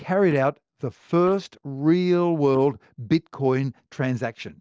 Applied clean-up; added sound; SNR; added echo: neural separator model SepFormer DNS4.